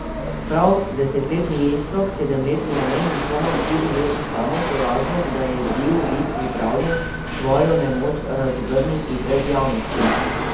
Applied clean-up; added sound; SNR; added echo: none; Rattle / Chatter / Hiss / Engine / Mechanisms; 4 dB; reverberation time 0.6 s.